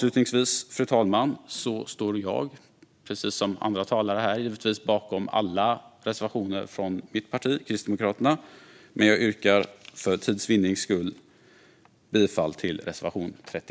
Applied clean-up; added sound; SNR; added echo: none; none; none; none.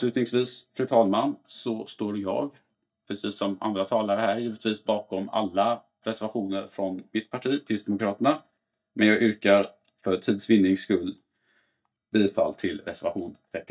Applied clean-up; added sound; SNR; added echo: neural mask model DeepFilterNet 3.